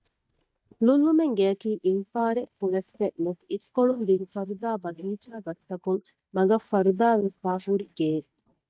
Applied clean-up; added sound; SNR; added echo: neural mask model DeepFilterNet 3.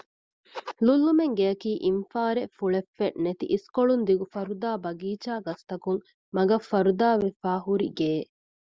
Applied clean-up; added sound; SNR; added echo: none; none; none; none.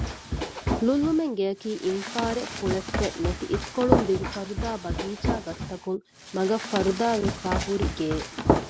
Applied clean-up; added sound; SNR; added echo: none; Run; 2 dB; none.